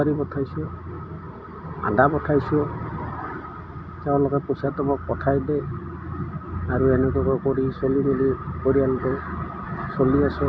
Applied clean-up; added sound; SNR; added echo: none; none; none; none.